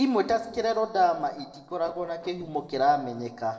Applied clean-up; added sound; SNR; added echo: neural separator model SepFormer DNS4.